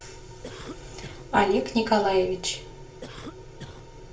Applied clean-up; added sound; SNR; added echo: none; Cough; 16 dB; reverberation time 0.2 s.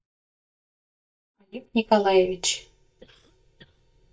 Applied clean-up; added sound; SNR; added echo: neural mask model DeepFilterNet 3.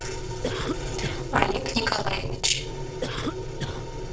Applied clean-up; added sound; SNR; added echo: neural separator model SepFormer DNS4.